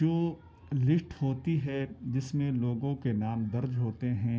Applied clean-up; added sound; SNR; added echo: none; none; none; none.